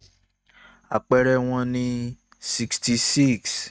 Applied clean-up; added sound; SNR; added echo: neural mask model RNNoise.